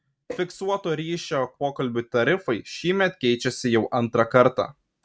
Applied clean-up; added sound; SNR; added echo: none; none; none; none.